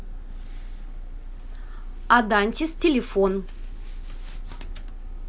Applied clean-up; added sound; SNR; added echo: none; none; none; none.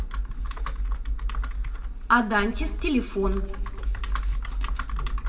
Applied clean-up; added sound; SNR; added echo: none; Computer keyboard; 0 dB; reverberation time 1.5 s.